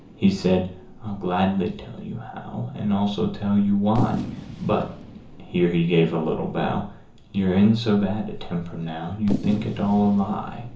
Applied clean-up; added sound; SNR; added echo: none; Fireworks; 12 dB; reverberation time 0.6 s.